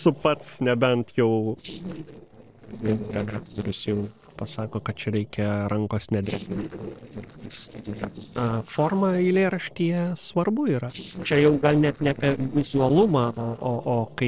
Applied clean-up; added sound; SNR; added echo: neural separator model SepFormer DNS4.